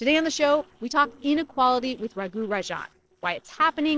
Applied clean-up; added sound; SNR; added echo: neural separator model SepFormer DNS4.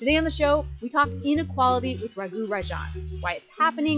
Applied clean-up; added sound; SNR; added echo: classical method log-MMSE.